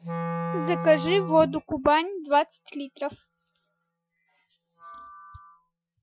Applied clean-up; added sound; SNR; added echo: classical method Wiener filter.